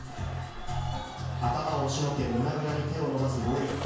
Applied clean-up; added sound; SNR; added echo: none; Zipper (clothing); 14 dB; reverberation time 0.6 s.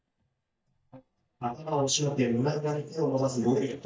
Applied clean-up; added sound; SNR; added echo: neural mask model DeepFilterNet 3.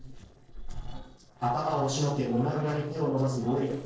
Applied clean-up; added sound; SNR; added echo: neural separator model SepFormer DNS4.